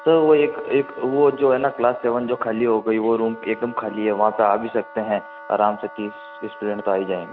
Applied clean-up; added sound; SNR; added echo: none; Wind instrument, woodwind instrument; 18 dB; none.